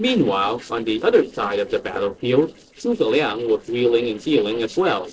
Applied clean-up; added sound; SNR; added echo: neural separator model SepFormer DNS4.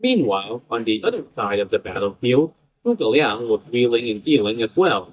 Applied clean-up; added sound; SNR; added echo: neural mask model DeepFilterNet 3.